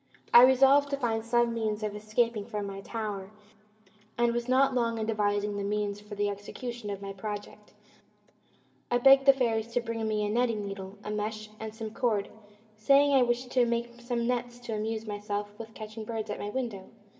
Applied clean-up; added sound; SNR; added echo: none; none; none; reverberation time 2.4 s.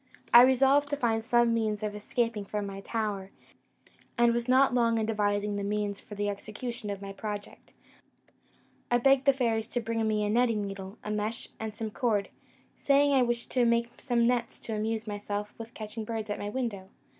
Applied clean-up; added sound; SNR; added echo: none; none; none; none.